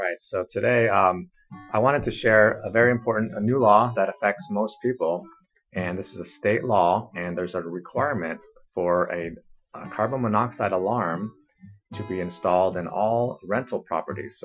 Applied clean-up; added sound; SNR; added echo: classical method Wiener filter.